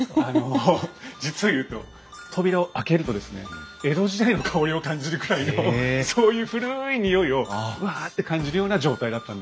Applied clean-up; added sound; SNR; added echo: none; none; none; none.